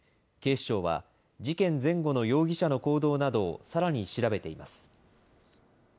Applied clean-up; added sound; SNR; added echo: none; none; none; none.